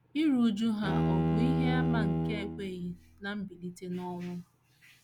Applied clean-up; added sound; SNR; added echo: none; Bowed string instrument; -2 dB; none.